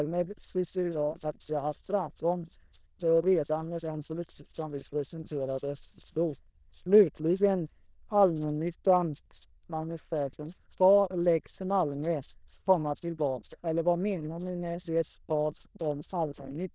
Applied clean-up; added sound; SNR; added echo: neural diffusion model UNIVERSE++.